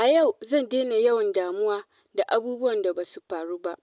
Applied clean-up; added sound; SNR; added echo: none; none; none; none.